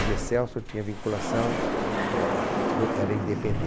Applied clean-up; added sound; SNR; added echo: none; Sliding door; -2 dB; none.